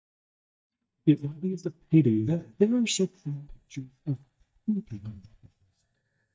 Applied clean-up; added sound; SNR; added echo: neural mask model DeepFilterNet 3.